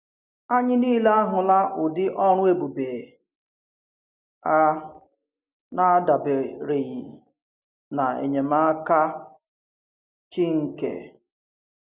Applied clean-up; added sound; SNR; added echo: none; none; none; none.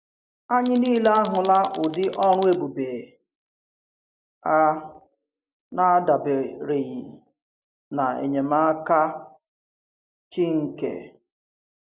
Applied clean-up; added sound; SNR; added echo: none; Tools; 20 dB; none.